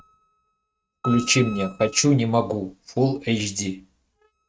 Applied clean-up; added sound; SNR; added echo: neural mask model RNNoise.